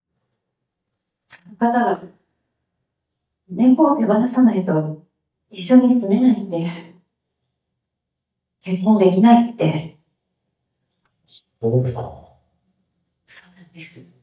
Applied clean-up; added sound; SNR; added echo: neural mask model DeepFilterNet 3.